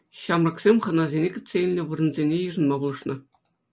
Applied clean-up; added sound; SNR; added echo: none; none; none; none.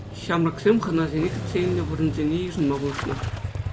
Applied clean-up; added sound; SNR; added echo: none; Engine starting / Motorcycle; 7 dB; none.